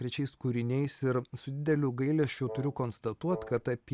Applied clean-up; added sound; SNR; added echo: none; Wind instrument, woodwind instrument; 13 dB; none.